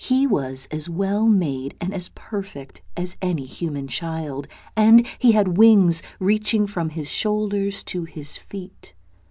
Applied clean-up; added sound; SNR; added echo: none; none; none; none.